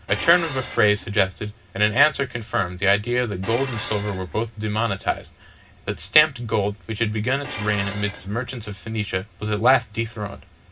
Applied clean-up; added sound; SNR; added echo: none; Dishes, pots, and pans; 16 dB; reverberation time 0.4 s.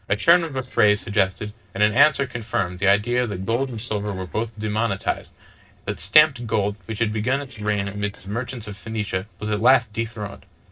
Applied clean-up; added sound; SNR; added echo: neural separator model SepFormer DNS4.